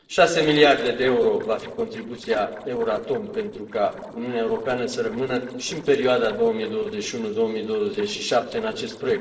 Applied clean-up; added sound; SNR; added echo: neural separator model SepFormer DNS4.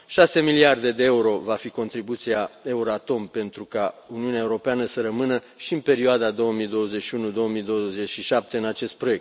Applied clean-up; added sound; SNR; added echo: none; none; none; none.